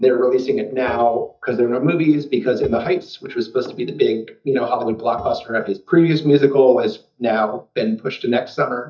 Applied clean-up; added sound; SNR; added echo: neural mask model DeepFilterNet 3.